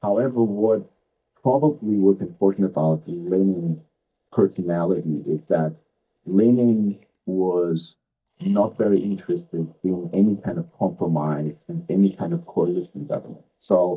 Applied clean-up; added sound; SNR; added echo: neural mask model DeepFilterNet 3.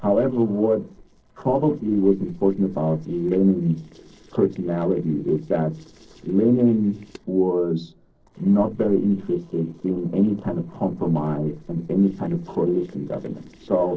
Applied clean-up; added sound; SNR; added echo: neural separator model SepFormer DNS4.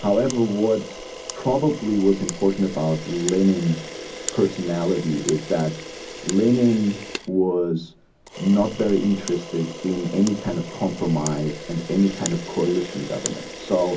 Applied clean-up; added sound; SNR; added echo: none; Camera; 12 dB; reverberation time 0.4 s.